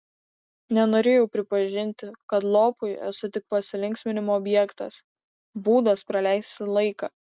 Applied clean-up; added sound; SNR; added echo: none; none; none; none.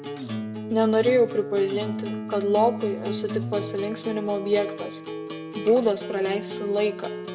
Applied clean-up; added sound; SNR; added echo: none; Acoustic guitar; 8 dB; reverberation time 0.6 s.